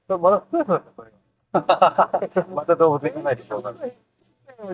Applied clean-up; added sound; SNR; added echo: neural mask model DeepFilterNet 3.